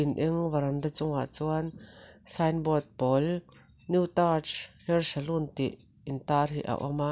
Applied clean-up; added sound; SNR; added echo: none; none; none; none.